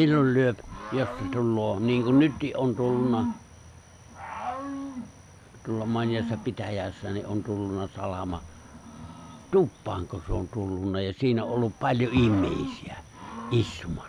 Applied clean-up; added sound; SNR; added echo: none; Cricket / Growling; 12 dB; none.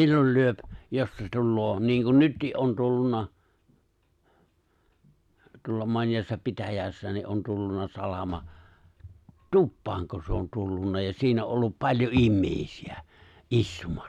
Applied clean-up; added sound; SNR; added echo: none; none; none; none.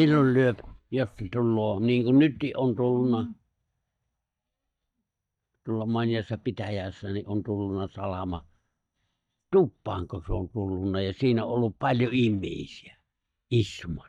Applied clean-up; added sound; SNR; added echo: neural mask model DeepFilterNet 3.